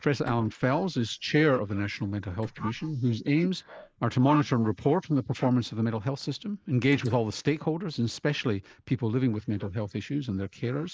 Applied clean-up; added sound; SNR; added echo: neural mask model Resemble Enhance denoiser.